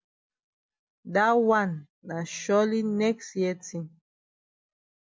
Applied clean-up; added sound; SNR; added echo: none; none; none; none.